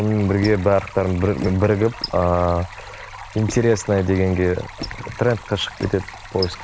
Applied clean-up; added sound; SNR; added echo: none; Squeak + Stream; 14 dB; none.